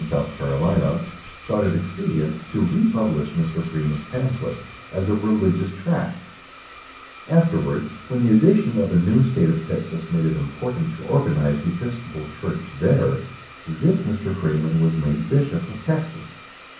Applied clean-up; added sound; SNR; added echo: none; Domestic sounds, home sounds; 19 dB; reverberation time 0.6 s.